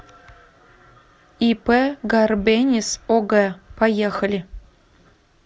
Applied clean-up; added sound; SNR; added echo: none; none; none; none.